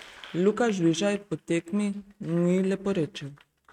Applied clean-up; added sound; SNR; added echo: neural mask model RNNoise.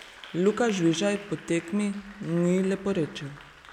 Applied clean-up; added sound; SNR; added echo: none; Applause; 19 dB; none.